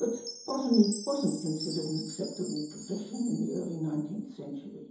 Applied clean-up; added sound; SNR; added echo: none; Chime; 12 dB; reverberation time 2.8 s.